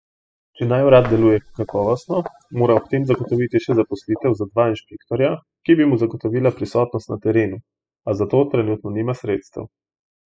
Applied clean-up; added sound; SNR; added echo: classical method spectral subtraction.